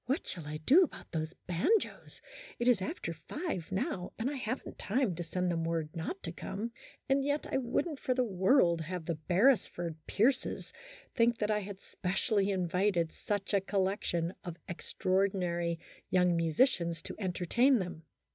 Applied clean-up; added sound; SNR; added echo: none; none; none; none.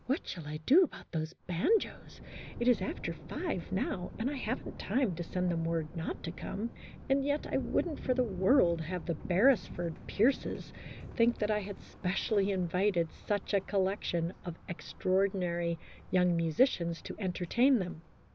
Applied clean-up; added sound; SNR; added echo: none; Thunder; 15 dB; none.